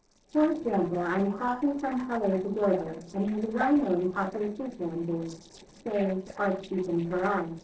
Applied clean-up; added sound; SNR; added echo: neural separator model SepFormer DNS4.